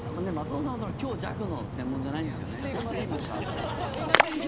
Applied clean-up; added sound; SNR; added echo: none; Splash, splatter; -2 dB; none.